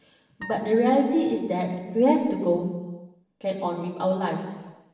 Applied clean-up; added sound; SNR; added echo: none; Harp; 20 dB; reverberation time 1.1 s.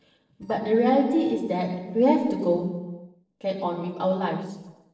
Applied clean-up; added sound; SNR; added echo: neural separator model SepFormer DNS4.